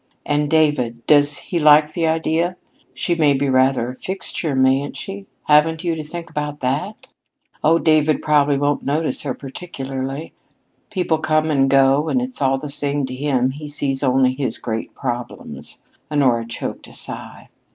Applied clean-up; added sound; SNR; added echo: none; none; none; none.